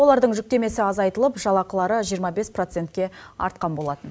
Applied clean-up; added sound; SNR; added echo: none; none; none; none.